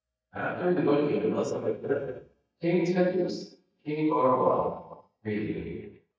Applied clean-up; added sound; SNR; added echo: neural mask model DeepFilterNet 3.